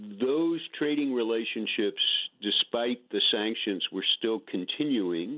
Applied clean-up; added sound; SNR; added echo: none; none; none; none.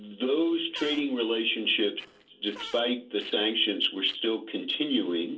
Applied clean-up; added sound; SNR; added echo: neural separator model SepFormer DNS4.